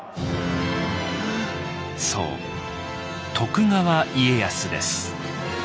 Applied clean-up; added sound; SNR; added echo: none; Gasp; 17 dB; none.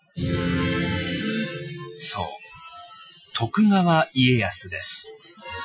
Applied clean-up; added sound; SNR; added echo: classical method Wiener filter.